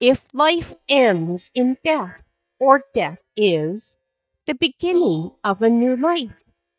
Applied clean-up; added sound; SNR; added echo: neural mask model DeepFilterNet 3.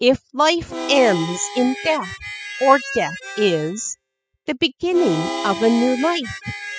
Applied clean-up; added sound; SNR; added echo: classical method spectral subtraction.